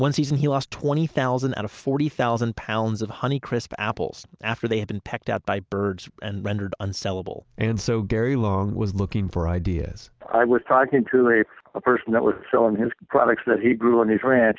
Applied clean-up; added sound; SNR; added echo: none; none; none; none.